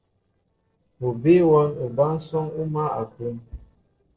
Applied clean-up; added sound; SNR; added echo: neural separator model SepFormer DNS4.